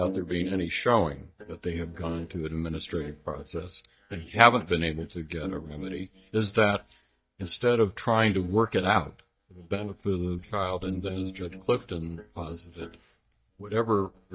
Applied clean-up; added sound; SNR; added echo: neural mask model DeepFilterNet 3.